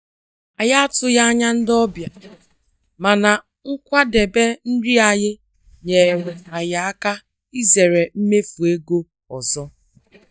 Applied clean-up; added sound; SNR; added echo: neural mask model DeepFilterNet 3.